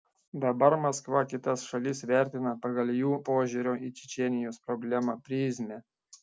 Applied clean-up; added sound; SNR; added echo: none; none; none; none.